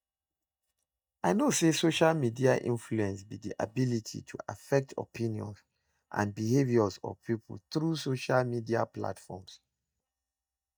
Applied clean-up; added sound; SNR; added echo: neural mask model DeepFilterNet 3.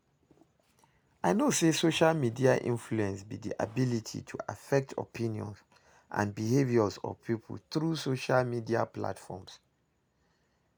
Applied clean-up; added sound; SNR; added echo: none; none; none; none.